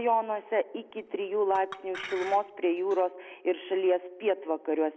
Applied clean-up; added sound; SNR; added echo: none; Chink, clink; 17 dB; none.